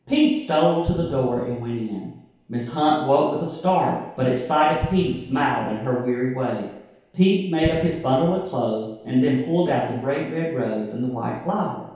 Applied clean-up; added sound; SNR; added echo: none; Explosion; 12 dB; reverberation time 0.8 s.